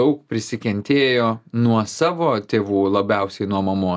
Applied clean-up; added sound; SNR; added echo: none; none; none; none.